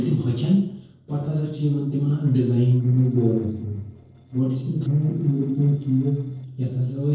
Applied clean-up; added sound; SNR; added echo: neural separator model SepFormer DNS4.